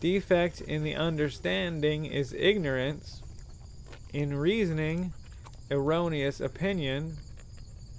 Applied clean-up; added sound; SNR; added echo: none; Dog; 15 dB; none.